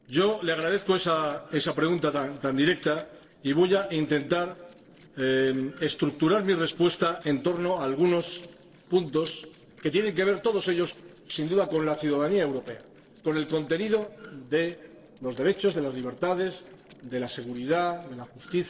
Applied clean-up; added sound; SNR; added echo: neural separator model SepFormer DNS4.